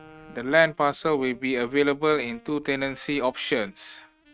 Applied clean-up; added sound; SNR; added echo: neural mask model RNNoise.